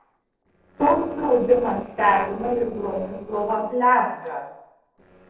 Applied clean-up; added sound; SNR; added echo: neural separator model SepFormer DNS4.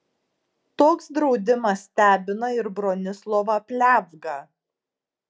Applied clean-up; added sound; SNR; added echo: none; none; none; none.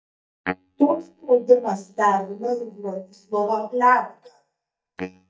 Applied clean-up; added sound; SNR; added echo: neural mask model DeepFilterNet 3.